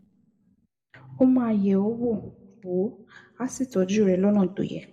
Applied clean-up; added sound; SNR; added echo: none; none; none; reverberation time 0.6 s.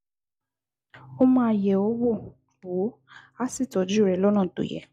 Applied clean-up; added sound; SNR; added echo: none; none; none; none.